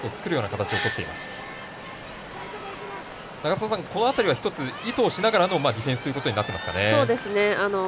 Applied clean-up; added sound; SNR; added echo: none; Doorbell; 12 dB; none.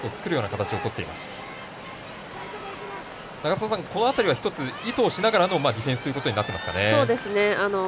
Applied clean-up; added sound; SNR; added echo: none; none; none; none.